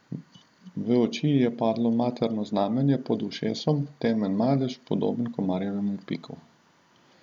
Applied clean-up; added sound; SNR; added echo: none; none; none; none.